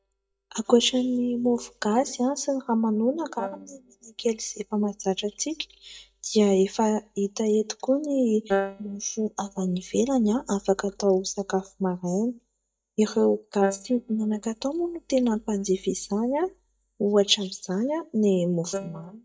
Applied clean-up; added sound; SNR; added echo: neural mask model DeepFilterNet 3.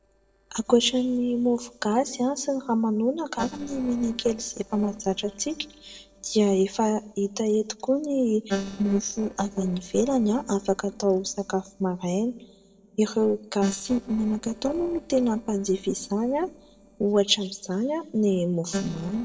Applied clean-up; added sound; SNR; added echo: neural separator model SepFormer DNS4.